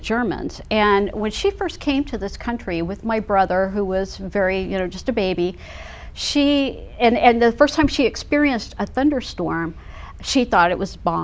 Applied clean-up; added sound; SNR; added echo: none; none; none; none.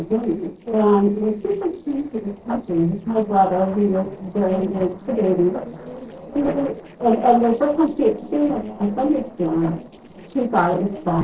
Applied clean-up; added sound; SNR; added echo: neural separator model SepFormer DNS4.